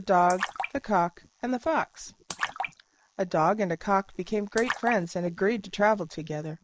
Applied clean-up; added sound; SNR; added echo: neural mask model Resemble Enhance denoiser.